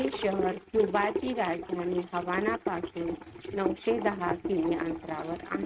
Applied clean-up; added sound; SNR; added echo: neural mask model RNNoise.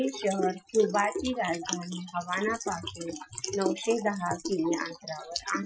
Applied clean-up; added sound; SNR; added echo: classical method Wiener filter.